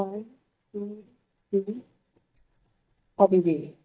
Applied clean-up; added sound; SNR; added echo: neural mask model DeepFilterNet 3.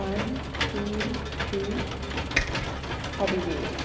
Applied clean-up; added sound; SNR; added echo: none; Engine / Mechanisms; 0 dB; reverberation time 2.1 s.